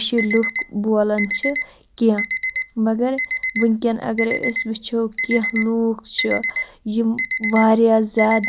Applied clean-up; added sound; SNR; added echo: none; Alarm; 7 dB; none.